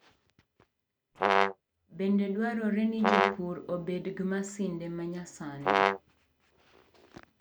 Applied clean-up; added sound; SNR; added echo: none; Brass instrument; -5 dB; none.